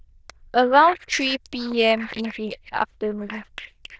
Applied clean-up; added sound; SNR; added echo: neural diffusion model UNIVERSE++.